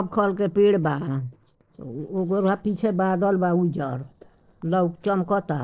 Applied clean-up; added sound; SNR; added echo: neural separator model SepFormer DNS4.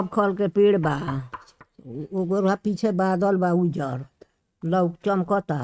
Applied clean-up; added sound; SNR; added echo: neural mask model RNNoise.